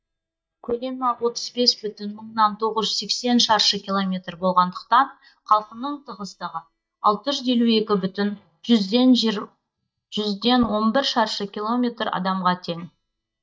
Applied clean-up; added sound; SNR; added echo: neural mask model DeepFilterNet 3.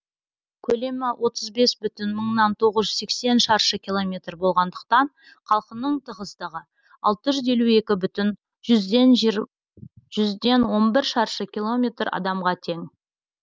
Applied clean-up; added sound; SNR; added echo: none; none; none; none.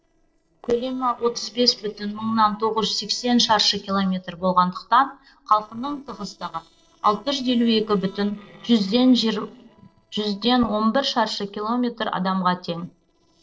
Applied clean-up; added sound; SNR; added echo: neural separator model SepFormer DNS4.